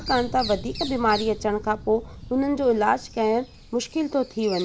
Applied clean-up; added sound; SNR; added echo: none; Bird vocalization, bird call, bird song + Fire; 13 dB; none.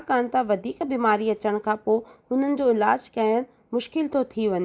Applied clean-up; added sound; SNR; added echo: none; none; none; none.